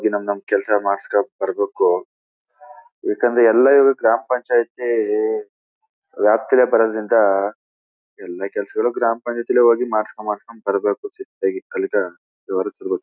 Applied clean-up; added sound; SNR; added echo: none; none; none; none.